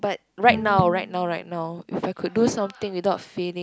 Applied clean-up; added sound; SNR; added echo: none; Bowed string instrument; 13 dB; none.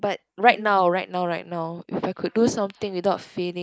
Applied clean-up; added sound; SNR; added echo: neural mask model Resemble Enhance denoiser.